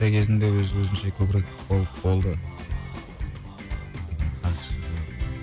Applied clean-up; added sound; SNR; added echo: none; none; none; none.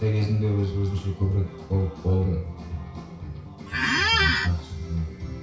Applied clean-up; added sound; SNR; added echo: none; Squeak; -3 dB; reverberation time 0.6 s.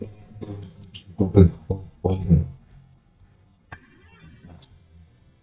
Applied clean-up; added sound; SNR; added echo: neural mask model DeepFilterNet 3.